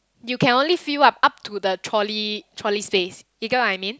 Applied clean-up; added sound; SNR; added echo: none; none; none; none.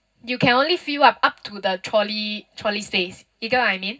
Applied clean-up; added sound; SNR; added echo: none; none; none; reverberation time 0.4 s.